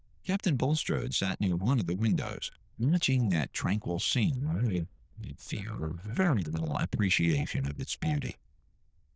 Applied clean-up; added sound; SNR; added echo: neural diffusion model UNIVERSE++.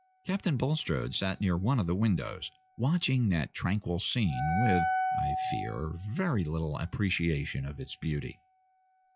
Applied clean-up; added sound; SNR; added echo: classical method log-MMSE.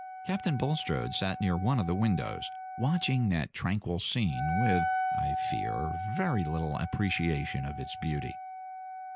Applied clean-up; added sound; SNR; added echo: none; Wind instrument, woodwind instrument; 6 dB; none.